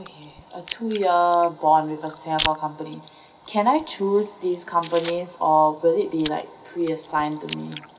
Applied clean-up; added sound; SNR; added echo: none; Chewing, mastication; 15 dB; reverberation time 0.3 s.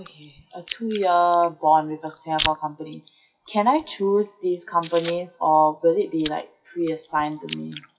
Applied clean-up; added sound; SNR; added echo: classical method WPE with log-MMSE.